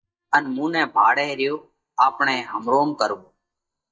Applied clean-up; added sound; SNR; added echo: neural mask model DeepFilterNet 3.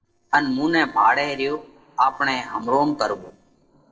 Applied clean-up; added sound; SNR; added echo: neural separator model SepFormer DNS4.